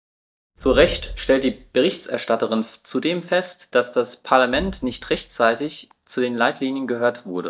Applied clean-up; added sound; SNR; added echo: neural mask model DeepFilterNet 3.